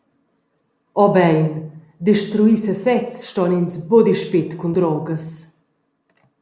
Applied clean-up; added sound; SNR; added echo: none; none; none; none.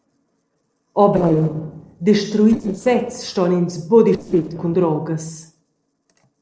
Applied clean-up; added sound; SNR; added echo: neural separator model SepFormer DNS4.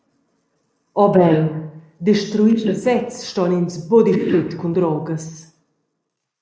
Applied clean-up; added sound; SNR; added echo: neural mask model Resemble Enhance denoiser.